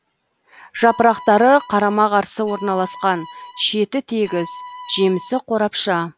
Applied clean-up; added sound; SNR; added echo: none; Bowed string instrument; 16 dB; none.